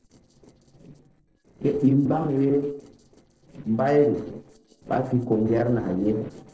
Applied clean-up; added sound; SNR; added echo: neural separator model SepFormer DNS4.